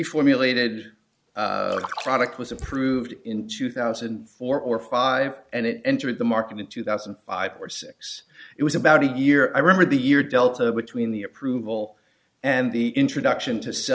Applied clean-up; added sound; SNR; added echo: none; Splash, splatter; 13 dB; none.